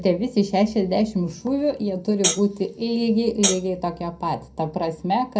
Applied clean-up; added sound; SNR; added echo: none; Hi-hat; 1 dB; reverberation time 0.2 s.